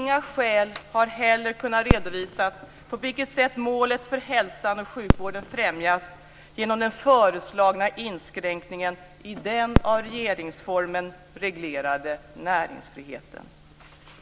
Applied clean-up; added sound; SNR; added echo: none; Fireworks; 4 dB; none.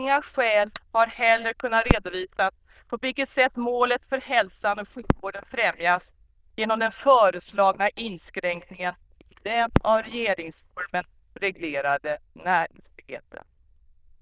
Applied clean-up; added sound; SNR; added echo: neural diffusion model UNIVERSE++.